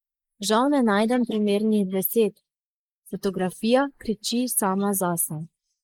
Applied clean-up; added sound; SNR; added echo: neural mask model Resemble Enhance denoiser.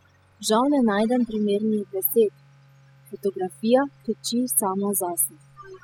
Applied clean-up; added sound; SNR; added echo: classical method spectral subtraction.